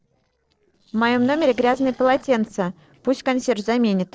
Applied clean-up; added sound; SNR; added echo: neural separator model SepFormer DNS4.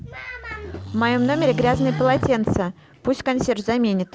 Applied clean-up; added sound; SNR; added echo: none; Livestock, farm animals, working animals; 9 dB; none.